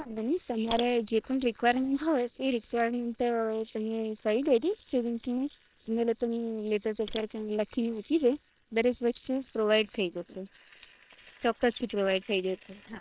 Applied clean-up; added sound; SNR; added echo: neural separator model SepFormer WHAM!.